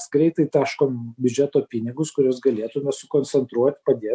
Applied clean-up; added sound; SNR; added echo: none; none; none; none.